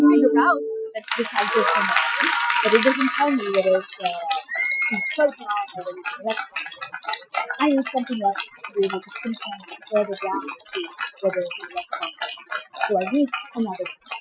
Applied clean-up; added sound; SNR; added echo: classical method Wiener filter.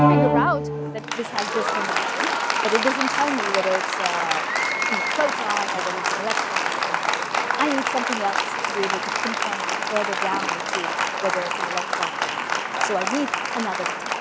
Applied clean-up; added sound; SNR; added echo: none; Applause; -5 dB; none.